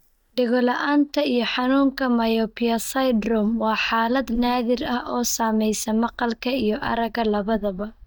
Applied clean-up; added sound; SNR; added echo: neural mask model DeepFilterNet 3.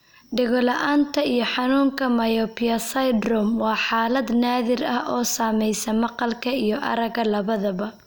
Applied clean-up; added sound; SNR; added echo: none; none; none; none.